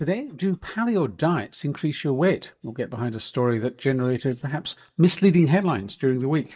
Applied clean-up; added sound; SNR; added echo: neural mask model DeepFilterNet 3.